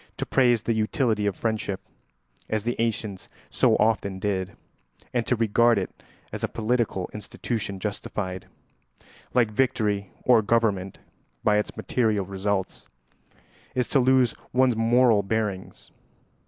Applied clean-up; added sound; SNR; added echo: none; none; none; none.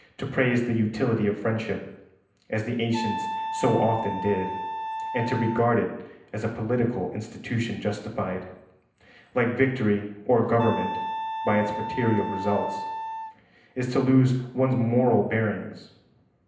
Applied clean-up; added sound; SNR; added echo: none; Wind instrument, woodwind instrument; 7 dB; reverberation time 0.8 s.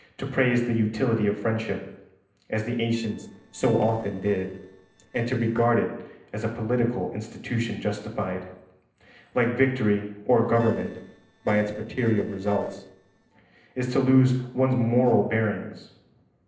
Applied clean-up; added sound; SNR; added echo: neural separator model SepFormer DNS4.